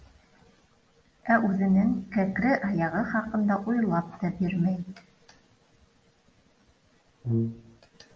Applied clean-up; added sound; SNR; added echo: none; Brass instrument; 1 dB; none.